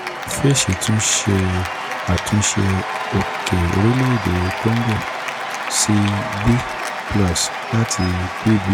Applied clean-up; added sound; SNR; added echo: none; Applause / Cheering; 6 dB; none.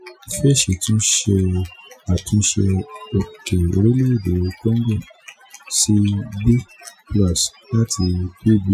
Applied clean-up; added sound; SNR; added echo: classical method Wiener filter.